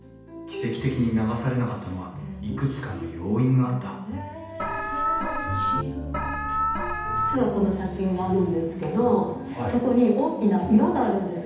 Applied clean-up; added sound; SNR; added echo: none; Alarm; 1 dB; reverberation time 0.8 s.